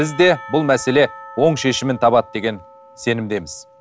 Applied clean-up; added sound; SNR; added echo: none; Church bell / Percussion; 19 dB; none.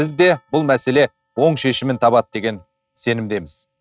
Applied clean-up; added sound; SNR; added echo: neural mask model RNNoise.